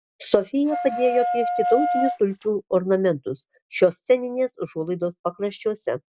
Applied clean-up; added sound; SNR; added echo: none; Wind instrument, woodwind instrument; 3 dB; none.